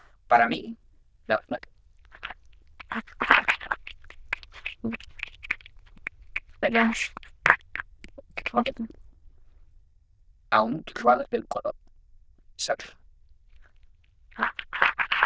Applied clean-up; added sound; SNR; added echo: neural diffusion model UNIVERSE++.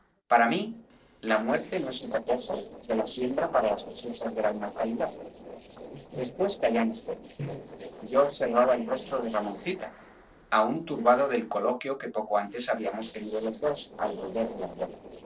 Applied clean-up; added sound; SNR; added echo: neural separator model SepFormer DNS4.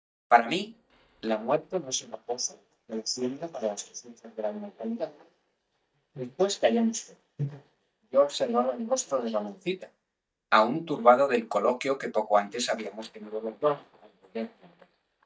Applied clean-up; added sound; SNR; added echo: neural mask model DeepFilterNet 3.